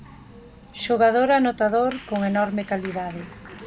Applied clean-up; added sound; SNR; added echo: none; Applause; 19 dB; none.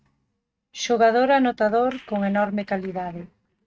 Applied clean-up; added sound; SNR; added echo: neural mask model RNNoise.